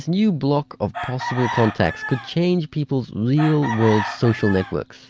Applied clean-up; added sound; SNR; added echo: none; Chicken, rooster; 10 dB; none.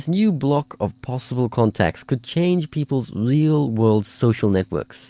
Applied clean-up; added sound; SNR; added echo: none; none; none; none.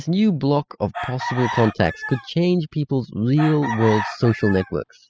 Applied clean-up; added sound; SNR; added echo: classical method spectral subtraction.